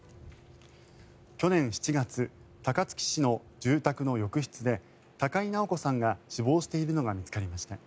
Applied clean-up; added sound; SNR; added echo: none; none; none; none.